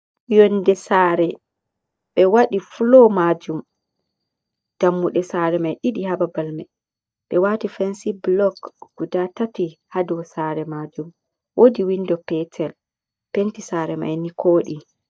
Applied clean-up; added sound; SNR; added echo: neural mask model DeepFilterNet 3.